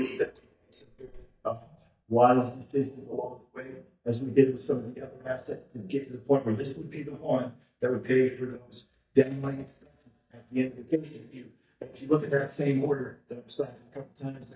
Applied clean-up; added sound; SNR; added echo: neural mask model DeepFilterNet 3.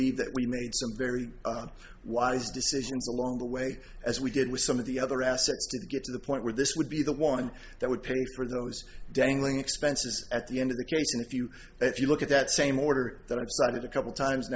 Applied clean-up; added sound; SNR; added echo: none; none; none; none.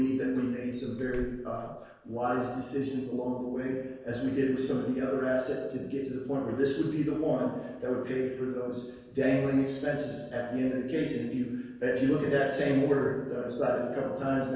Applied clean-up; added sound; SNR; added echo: neural separator model SepFormer DNS4.